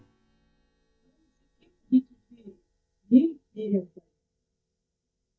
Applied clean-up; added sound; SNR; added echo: neural mask model DeepFilterNet 3.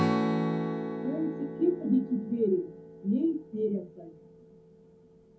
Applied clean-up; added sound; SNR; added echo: none; Strum; 3 dB; reverberation time 0.3 s.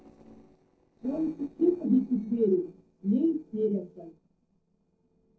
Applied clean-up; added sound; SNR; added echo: neural separator model SepFormer DNS4.